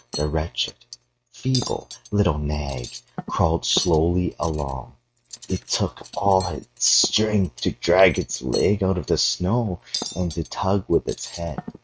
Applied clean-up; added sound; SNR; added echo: neural mask model RNNoise.